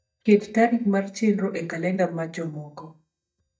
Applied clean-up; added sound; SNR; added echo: neural mask model DeepFilterNet 3.